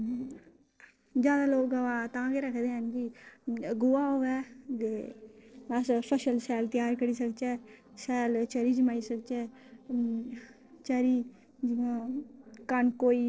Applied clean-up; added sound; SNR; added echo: neural separator model SepFormer DNS4.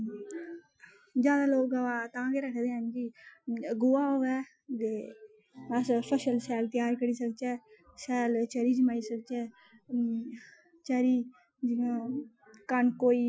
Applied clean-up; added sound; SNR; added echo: classical method Wiener filter.